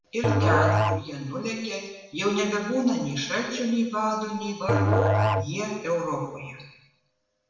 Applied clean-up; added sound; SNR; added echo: none; Musical instrument; -2 dB; reverberation time 1.0 s.